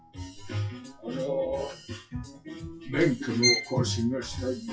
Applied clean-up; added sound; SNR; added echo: classical method WPE with log-MMSE.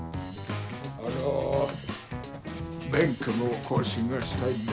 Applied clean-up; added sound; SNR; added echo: none; none; none; none.